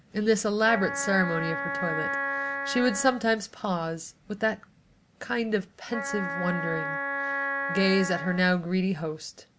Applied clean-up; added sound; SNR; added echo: none; Wind instrument, woodwind instrument; 4 dB; none.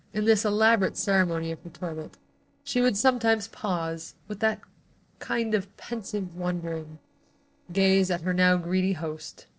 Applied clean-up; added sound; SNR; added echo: neural separator model SepFormer DNS4.